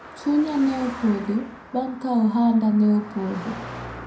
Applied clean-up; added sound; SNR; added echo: none; Car passing by; 15 dB; reverberation time 0.4 s.